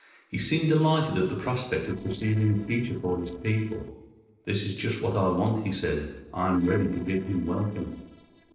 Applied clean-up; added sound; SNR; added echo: neural separator model SepFormer DNS4.